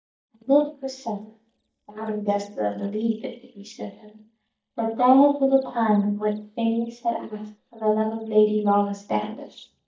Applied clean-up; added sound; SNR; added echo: neural mask model DeepFilterNet 3.